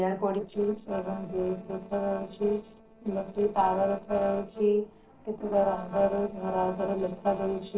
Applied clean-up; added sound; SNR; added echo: neural separator model SepFormer DNS4.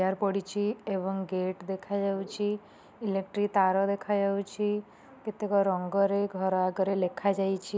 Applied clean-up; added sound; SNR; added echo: none; none; none; none.